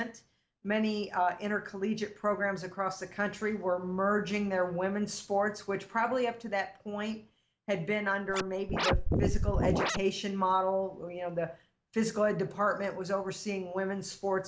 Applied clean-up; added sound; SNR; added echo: none; Scratching (performance technique); -3 dB; none.